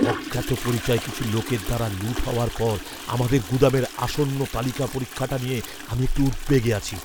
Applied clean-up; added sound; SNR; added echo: none; Toilet flush; 10 dB; none.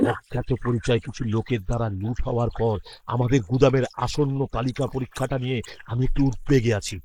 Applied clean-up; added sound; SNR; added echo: neural mask model Resemble Enhance denoiser.